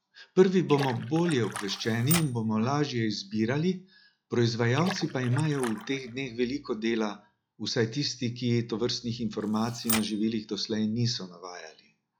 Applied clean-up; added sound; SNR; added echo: classical method log-MMSE.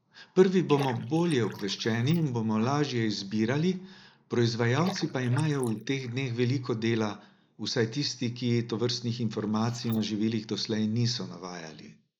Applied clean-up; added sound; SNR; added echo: neural mask model Resemble Enhance denoiser.